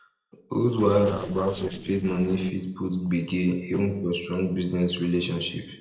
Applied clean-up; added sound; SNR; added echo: neural separator model SepFormer DNS4.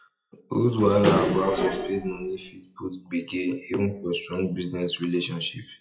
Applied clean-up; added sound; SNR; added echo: classical method WPE with log-MMSE.